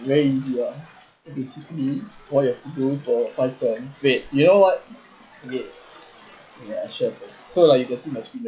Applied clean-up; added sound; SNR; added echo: classical method log-MMSE.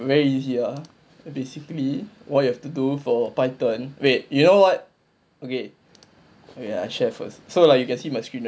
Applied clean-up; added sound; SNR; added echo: none; none; none; none.